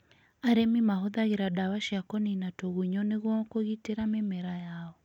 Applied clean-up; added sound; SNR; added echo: none; none; none; none.